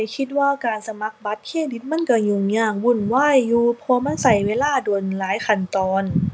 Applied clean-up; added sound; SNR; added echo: none; none; none; none.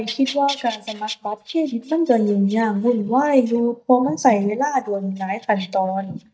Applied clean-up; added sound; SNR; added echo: neural mask model DeepFilterNet 3.